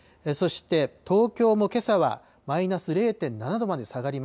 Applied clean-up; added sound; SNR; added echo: none; none; none; none.